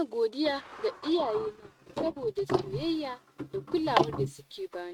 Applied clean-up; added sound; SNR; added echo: neural mask model RNNoise.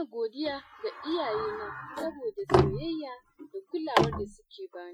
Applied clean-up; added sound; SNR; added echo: classical method Wiener filter.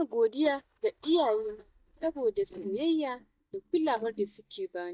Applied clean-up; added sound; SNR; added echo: neural mask model DeepFilterNet 3.